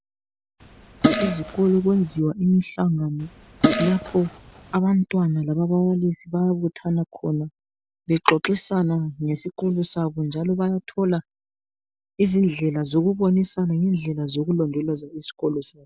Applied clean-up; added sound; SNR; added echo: none; Fart; 3 dB; none.